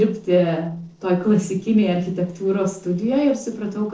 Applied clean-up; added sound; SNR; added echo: neural separator model SepFormer DNS4.